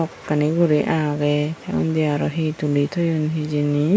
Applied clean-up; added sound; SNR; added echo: none; none; none; none.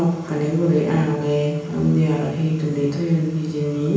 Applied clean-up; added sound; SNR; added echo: none; none; none; reverberation time 1.0 s.